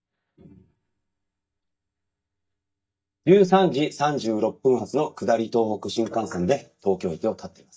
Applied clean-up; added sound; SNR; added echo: neural mask model DeepFilterNet 3.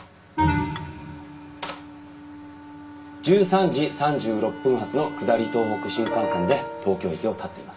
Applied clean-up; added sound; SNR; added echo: none; Dishes, pots, and pans / Chink, clink; 19 dB; reverberation time 0.3 s.